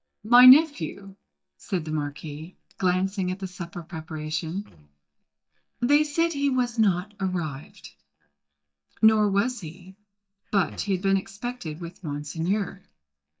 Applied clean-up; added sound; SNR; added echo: neural mask model DeepFilterNet 3.